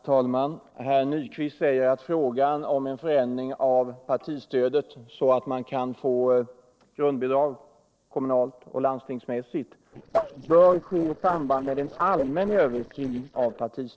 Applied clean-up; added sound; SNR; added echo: neural separator model SepFormer DNS4.